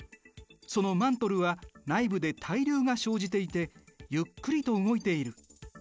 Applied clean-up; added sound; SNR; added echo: none; none; none; none.